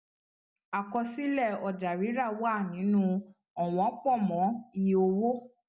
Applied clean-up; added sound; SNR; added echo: none; none; none; none.